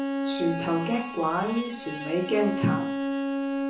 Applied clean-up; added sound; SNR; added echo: none; Bowed string instrument; 2 dB; reverberation time 0.5 s.